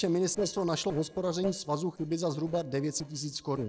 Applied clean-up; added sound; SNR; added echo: neural separator model SepFormer DNS4.